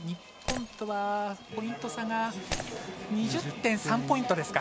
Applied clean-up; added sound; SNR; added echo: none; Shatter; 11 dB; none.